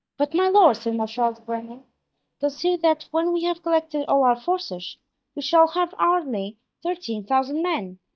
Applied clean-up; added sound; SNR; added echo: neural mask model DeepFilterNet 3.